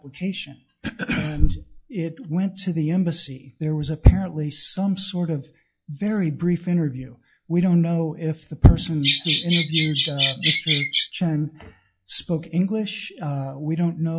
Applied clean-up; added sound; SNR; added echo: classical method log-MMSE.